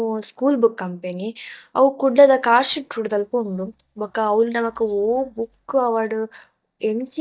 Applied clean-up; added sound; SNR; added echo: neural mask model DeepFilterNet 3.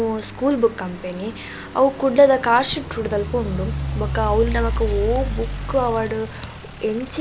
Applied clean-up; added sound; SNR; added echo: none; Idling / Truck; 6 dB; none.